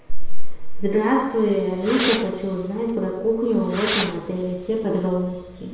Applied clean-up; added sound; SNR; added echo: none; Fireworks; 14 dB; reverberation time 1.0 s.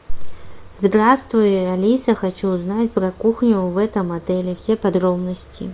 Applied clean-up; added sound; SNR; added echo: none; none; none; none.